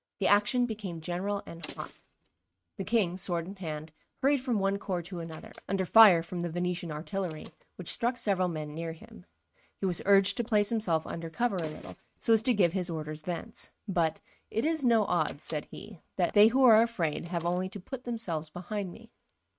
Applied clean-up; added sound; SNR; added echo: neural mask model RNNoise.